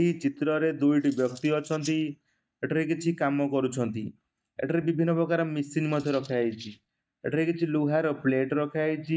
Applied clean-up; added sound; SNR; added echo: neural mask model DeepFilterNet 3.